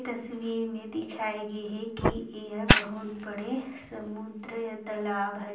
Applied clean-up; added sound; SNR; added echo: none; Fire; -2 dB; reverberation time 0.6 s.